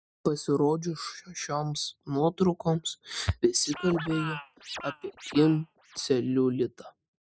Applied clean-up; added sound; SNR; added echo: neural mask model RNNoise.